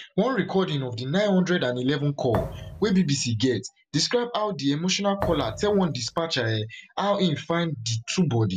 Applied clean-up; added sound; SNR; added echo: none; Thump, thud; 11 dB; none.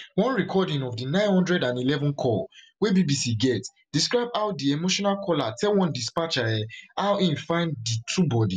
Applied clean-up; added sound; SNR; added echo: none; none; none; none.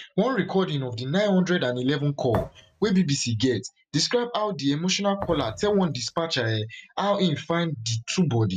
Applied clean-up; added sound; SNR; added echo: neural mask model RNNoise.